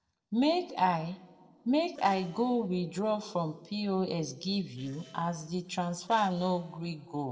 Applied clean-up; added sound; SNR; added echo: neural separator model SepFormer DNS4.